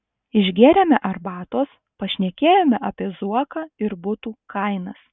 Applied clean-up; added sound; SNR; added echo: none; none; none; none.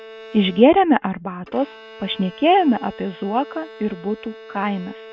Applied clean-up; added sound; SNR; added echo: none; Bowed string instrument; 19 dB; none.